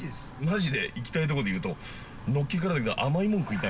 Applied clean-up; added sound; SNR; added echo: none; Cricket; 17 dB; none.